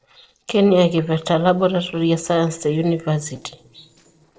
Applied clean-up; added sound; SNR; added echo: neural separator model SepFormer DNS4.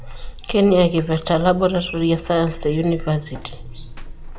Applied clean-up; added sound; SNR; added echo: none; Buzz; 13 dB; reverberation time 1.6 s.